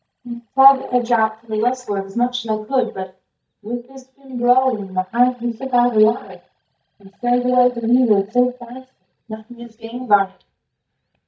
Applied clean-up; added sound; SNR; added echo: neural mask model DeepFilterNet 3.